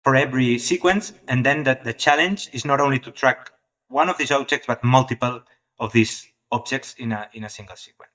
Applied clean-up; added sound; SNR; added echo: neural mask model DeepFilterNet 3.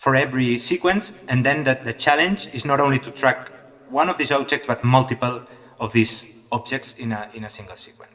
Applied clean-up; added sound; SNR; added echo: none; Tap; 17 dB; reverberation time 2.4 s.